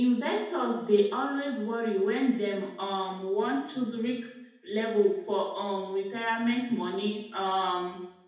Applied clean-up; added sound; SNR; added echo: none; none; none; reverberation time 0.8 s.